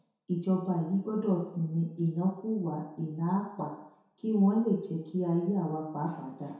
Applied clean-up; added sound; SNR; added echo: none; none; none; reverberation time 0.7 s.